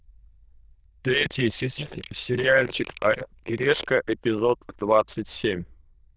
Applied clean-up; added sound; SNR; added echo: neural diffusion model UNIVERSE++.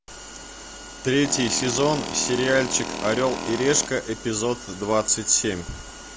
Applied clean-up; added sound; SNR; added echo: none; Tools; 8 dB; none.